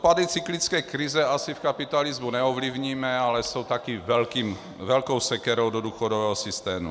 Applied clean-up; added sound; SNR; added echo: none; none; none; none.